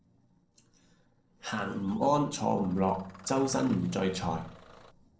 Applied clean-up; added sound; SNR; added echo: neural separator model SepFormer DNS4.